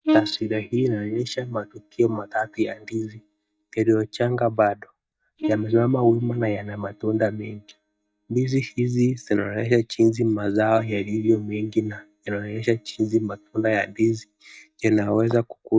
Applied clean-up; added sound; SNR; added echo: neural mask model DeepFilterNet 3.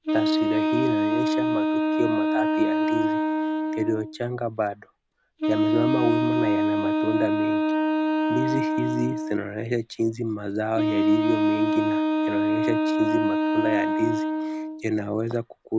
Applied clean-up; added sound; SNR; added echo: none; Wind instrument, woodwind instrument; -4 dB; none.